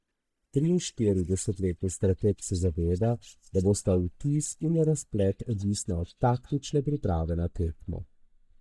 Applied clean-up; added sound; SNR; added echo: neural mask model DeepFilterNet 3.